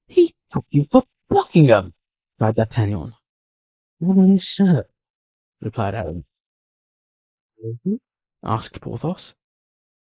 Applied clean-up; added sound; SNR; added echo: neural mask model Resemble Enhance denoiser.